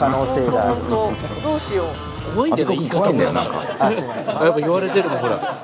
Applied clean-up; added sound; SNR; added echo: none; none; none; none.